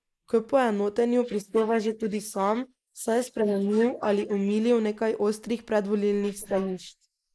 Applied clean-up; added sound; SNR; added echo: neural mask model Resemble Enhance denoiser.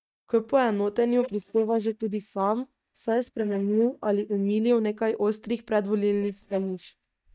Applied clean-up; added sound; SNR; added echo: neural mask model DeepFilterNet 3.